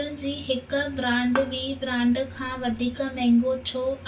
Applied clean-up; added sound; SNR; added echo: none; Bowed string instrument; 14 dB; reverberation time 0.2 s.